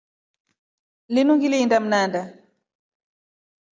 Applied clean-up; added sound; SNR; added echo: none; none; none; none.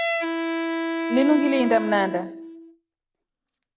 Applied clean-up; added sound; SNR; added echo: none; Wind instrument, woodwind instrument; 3 dB; none.